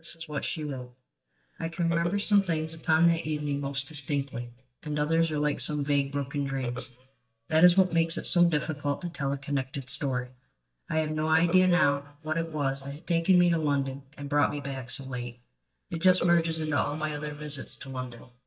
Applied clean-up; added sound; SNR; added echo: neural mask model DeepFilterNet 3.